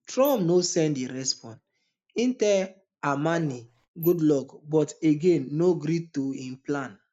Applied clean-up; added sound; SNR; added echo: neural mask model Resemble Enhance denoiser.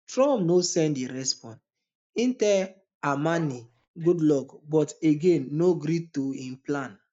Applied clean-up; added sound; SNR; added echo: neural mask model DeepFilterNet 3.